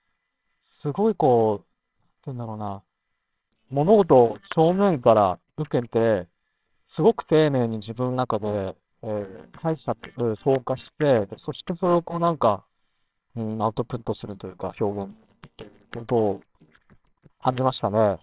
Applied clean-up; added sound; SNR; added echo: neural separator model SepFormer WHAMR!.